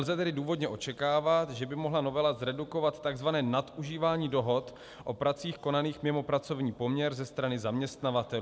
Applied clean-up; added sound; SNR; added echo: none; none; none; none.